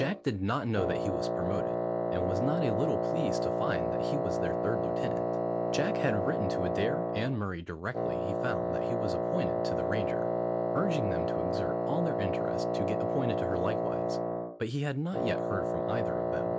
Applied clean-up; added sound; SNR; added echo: none; Wind instrument, woodwind instrument; -4 dB; none.